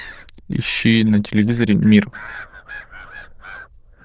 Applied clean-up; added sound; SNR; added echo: neural diffusion model UNIVERSE++.